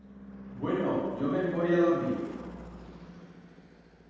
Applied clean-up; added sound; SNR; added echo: none; Car passing by / Engine / Truck; 13 dB; reverberation time 1.2 s.